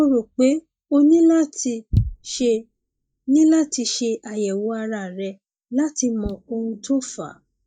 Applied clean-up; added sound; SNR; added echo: neural mask model DeepFilterNet 3.